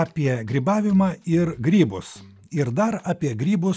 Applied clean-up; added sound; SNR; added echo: none; none; none; none.